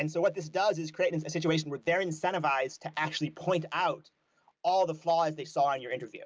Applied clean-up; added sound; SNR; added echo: none; none; none; none.